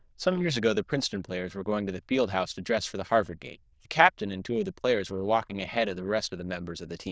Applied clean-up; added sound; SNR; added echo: neural diffusion model UNIVERSE++.